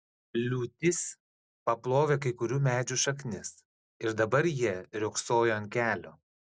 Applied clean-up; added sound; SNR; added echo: none; none; none; none.